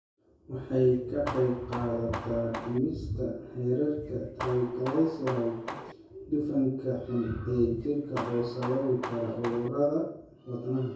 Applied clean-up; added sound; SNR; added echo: none; Hammer; 11 dB; reverberation time 0.6 s.